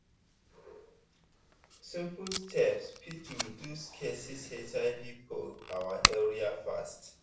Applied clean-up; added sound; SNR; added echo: none; Packing tape, duct tape; 3 dB; reverberation time 0.3 s.